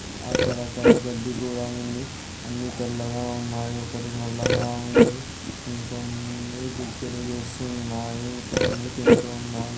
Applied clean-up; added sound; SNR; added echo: none; Burping, eructation; -5 dB; reverberation time 0.3 s.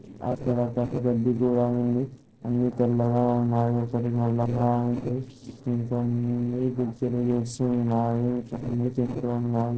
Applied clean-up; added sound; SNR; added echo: neural separator model SepFormer DNS4.